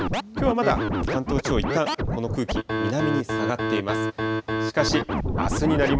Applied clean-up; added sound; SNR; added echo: none; Scratching (performance technique); -1 dB; none.